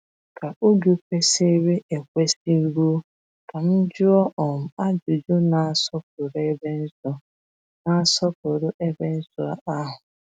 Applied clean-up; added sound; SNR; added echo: none; none; none; none.